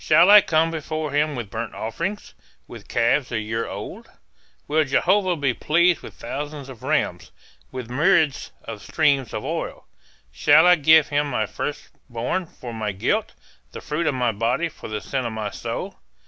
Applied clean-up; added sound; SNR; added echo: none; none; none; none.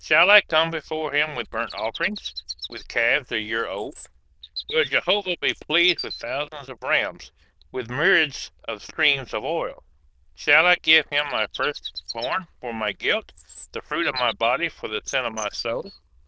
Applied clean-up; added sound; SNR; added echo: neural diffusion model UNIVERSE++.